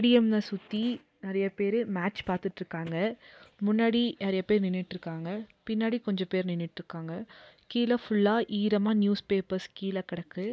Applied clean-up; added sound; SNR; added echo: none; none; none; none.